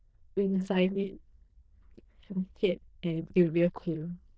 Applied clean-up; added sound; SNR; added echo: neural diffusion model UNIVERSE++.